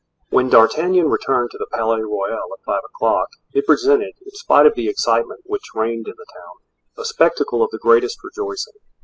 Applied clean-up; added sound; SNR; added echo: classical method spectral subtraction.